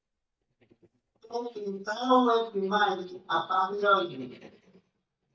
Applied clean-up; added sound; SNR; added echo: neural mask model DeepFilterNet 3.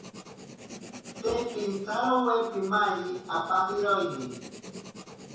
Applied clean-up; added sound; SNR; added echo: none; Writing; 15 dB; reverberation time 0.7 s.